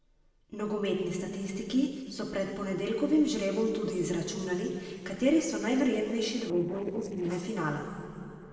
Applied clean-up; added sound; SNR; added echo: neural separator model SepFormer DNS4.